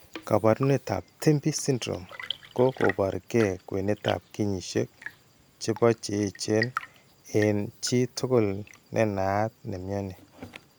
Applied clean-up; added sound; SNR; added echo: none; Tap / Fill (with liquid) / Trickle, dribble / Chirp, tweet / Engine; 15 dB; none.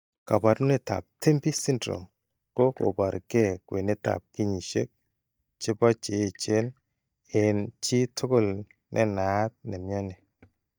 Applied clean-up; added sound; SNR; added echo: neural mask model DeepFilterNet 3.